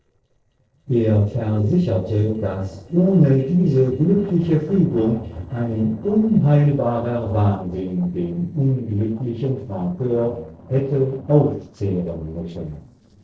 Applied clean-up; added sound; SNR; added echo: neural separator model SepFormer DNS4.